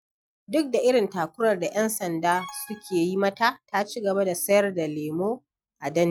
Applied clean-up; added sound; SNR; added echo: neural mask model RNNoise.